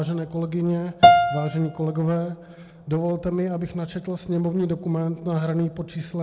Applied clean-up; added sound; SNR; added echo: none; Piano; -3 dB; none.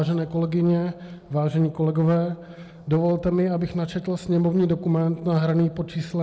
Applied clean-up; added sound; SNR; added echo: none; none; none; none.